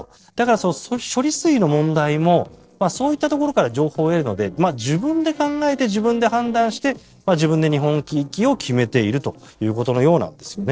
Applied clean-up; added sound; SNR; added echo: neural separator model SepFormer DNS4.